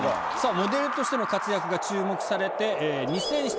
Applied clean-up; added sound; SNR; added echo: none; Wind; 2 dB; none.